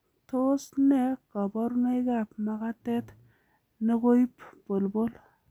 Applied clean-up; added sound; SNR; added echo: none; none; none; none.